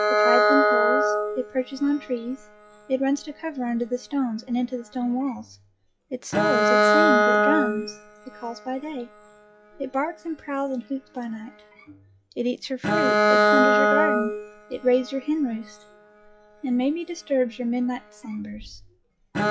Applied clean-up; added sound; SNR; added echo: classical method log-MMSE.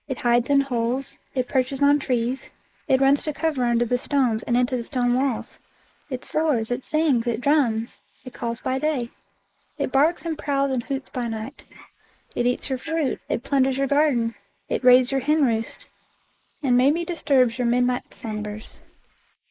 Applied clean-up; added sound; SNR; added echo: neural mask model Resemble Enhance denoiser.